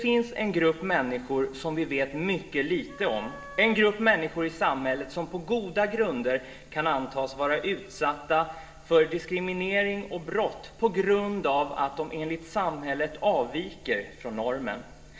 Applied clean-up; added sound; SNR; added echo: none; Wind instrument, woodwind instrument; 18 dB; reverberation time 2.2 s.